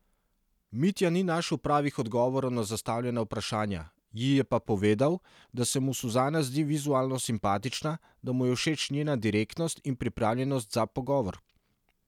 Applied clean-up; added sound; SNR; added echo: none; none; none; none.